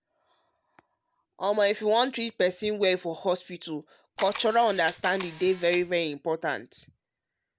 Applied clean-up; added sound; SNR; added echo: none; Camera; 9 dB; none.